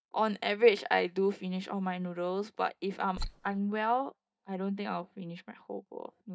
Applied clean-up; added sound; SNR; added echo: neural mask model DeepFilterNet 3.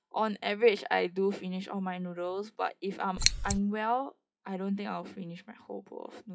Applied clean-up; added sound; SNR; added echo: classical method WPE with log-MMSE.